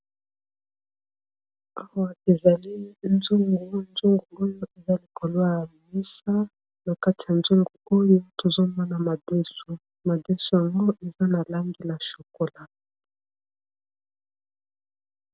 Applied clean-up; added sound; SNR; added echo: none; none; none; none.